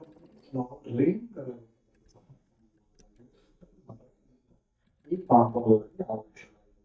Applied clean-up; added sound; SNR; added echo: neural mask model DeepFilterNet 3.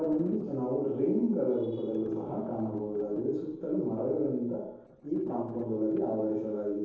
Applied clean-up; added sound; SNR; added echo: neural separator model SepFormer DNS4.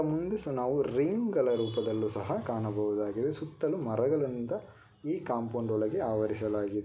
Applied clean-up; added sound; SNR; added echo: none; none; none; none.